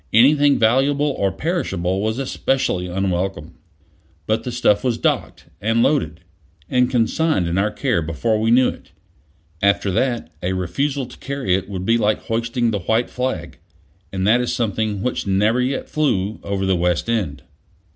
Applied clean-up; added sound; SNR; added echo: none; none; none; none.